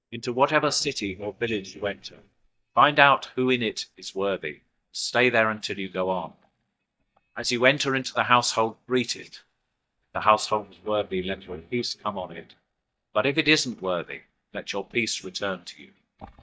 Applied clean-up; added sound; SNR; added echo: neural mask model DeepFilterNet 3.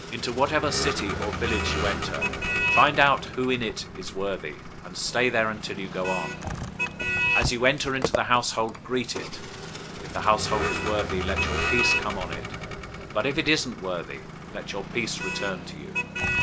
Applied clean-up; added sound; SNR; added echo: none; Vehicle + Motor vehicle (road); 2 dB; none.